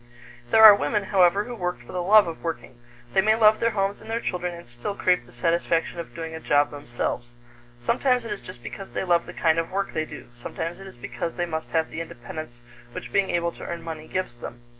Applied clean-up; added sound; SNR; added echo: none; none; none; none.